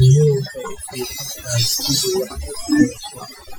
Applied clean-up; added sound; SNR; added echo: classical method Wiener filter.